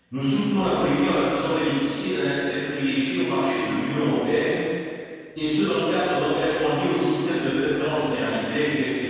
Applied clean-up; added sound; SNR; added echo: none; none; none; reverberation time 2.1 s.